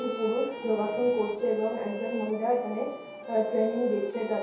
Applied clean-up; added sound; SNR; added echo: none; Bowed string instrument; 11 dB; reverberation time 0.7 s.